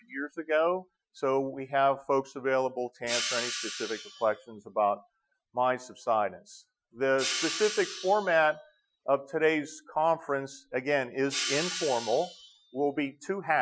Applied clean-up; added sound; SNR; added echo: classical method Wiener filter.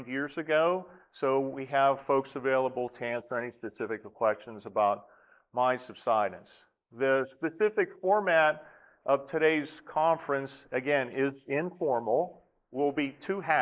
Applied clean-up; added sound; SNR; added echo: neural mask model Resemble Enhance denoiser.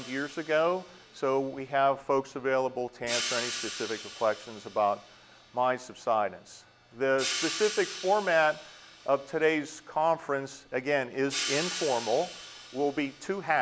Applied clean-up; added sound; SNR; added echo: none; Hi-hat; 11 dB; none.